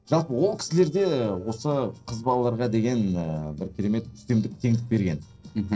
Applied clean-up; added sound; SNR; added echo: neural separator model SepFormer DNS4.